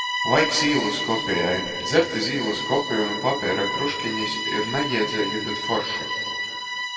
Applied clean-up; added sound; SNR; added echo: none; Bowed string instrument; 4 dB; reverberation time 2.3 s.